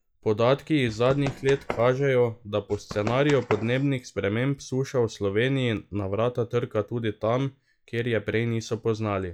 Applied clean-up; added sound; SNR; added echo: classical method log-MMSE.